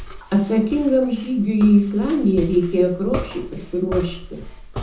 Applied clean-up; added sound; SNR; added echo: none; Walk, footsteps; 13 dB; reverberation time 0.5 s.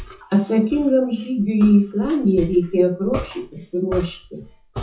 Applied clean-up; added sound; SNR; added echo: classical method WPE with log-MMSE.